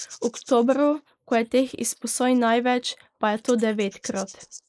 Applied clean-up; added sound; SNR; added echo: neural mask model Resemble Enhance denoiser.